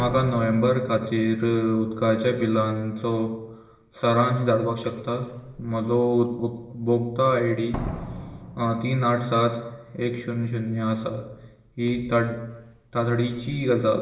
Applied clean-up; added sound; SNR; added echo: none; Slam; 18 dB; reverberation time 1.0 s.